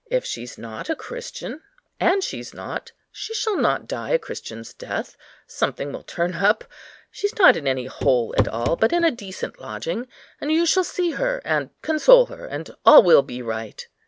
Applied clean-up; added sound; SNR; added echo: none; Walk, footsteps / Run / Wood; 5 dB; none.